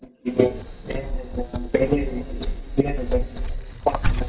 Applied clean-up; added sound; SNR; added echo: neural mask model DeepFilterNet 3.